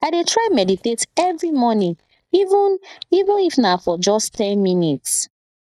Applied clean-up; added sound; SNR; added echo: neural mask model DeepFilterNet 3.